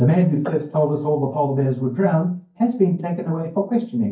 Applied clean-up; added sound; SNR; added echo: neural mask model DeepFilterNet 3.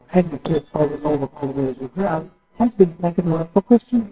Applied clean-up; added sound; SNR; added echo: neural separator model SepFormer WHAMR!.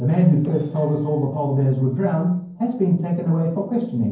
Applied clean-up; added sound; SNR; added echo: neural separator model SepFormer DNS4.